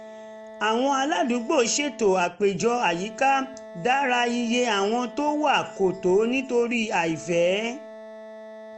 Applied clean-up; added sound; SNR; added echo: none; Wind instrument, woodwind instrument; 17 dB; none.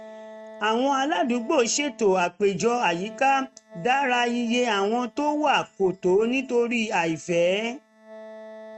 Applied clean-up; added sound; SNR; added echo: neural mask model RNNoise.